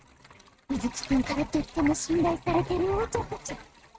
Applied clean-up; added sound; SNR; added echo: neural mask model RNNoise.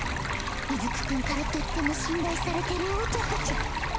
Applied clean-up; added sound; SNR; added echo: none; Stream; 3 dB; none.